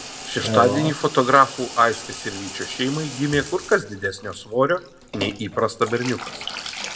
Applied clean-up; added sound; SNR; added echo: none; Bathtub (filling or washing) / Water tap, faucet; 9 dB; reverberation time 0.5 s.